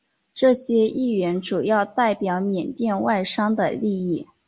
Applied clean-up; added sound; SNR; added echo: none; none; none; none.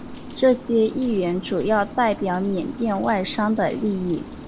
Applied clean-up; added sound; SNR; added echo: none; Rain; 13 dB; none.